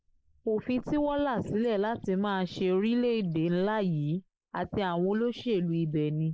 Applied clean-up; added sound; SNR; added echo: neural mask model Resemble Enhance denoiser.